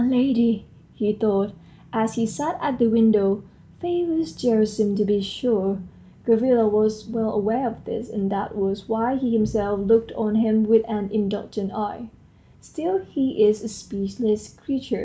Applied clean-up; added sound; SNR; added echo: none; none; none; none.